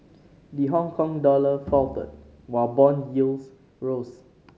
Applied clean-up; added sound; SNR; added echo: none; Bowed string instrument; 17 dB; none.